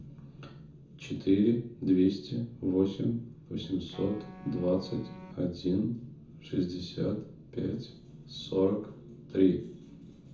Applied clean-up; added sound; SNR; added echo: none; Wind instrument, woodwind instrument; 19 dB; reverberation time 0.6 s.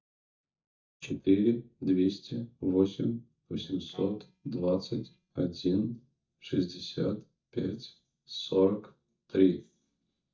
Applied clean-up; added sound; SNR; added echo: neural mask model DeepFilterNet 3.